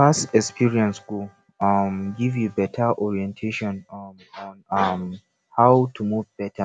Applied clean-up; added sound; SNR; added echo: none; none; none; none.